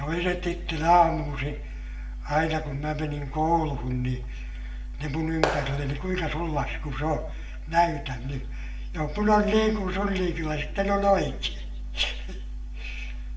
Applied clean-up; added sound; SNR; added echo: none; Clapping; 5 dB; reverberation time 0.6 s.